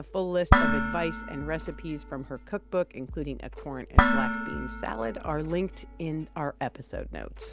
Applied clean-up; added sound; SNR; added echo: none; Dishes, pots, and pans; -3 dB; none.